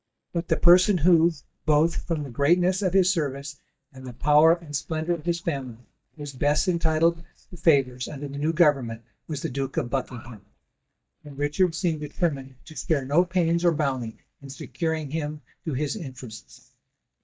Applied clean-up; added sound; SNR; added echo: neural mask model DeepFilterNet 3.